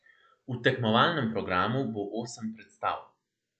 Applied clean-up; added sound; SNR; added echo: none; none; none; none.